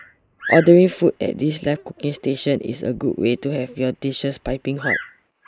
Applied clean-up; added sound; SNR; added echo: neural mask model Resemble Enhance denoiser.